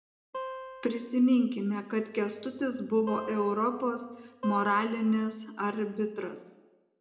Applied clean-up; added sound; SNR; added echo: none; Acoustic guitar; 12 dB; reverberation time 0.6 s.